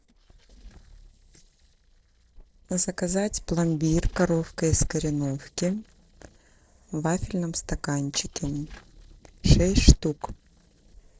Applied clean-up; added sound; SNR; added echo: neural separator model SepFormer DNS4.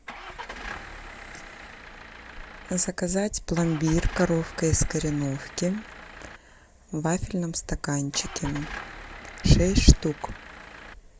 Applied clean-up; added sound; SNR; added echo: none; Engine starting / Car; 14 dB; none.